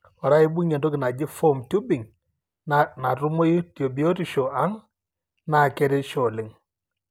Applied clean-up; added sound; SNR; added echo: none; none; none; none.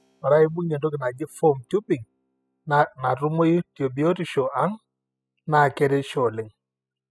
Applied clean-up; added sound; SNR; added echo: classical method spectral subtraction.